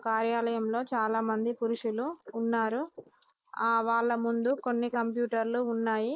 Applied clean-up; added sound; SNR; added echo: neural mask model Resemble Enhance denoiser.